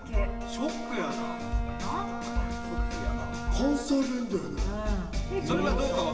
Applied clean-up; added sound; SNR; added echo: none; Bowed string instrument; 9 dB; reverberation time 1.1 s.